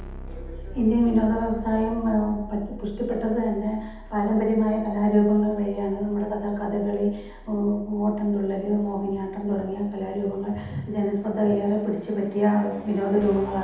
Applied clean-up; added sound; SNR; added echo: none; Keyboard (musical); 16 dB; reverberation time 0.8 s.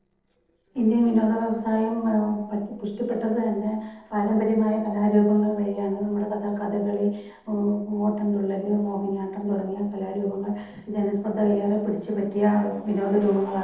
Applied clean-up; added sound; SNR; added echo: neural separator model SepFormer DNS4.